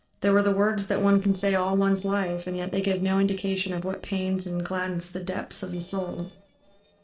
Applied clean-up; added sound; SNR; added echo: neural separator model SepFormer DNS4.